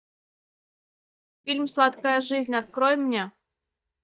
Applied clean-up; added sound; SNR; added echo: neural mask model DeepFilterNet 3.